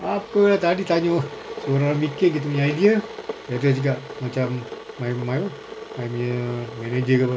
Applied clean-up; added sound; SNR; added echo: none; Boiling / Water; 13 dB; none.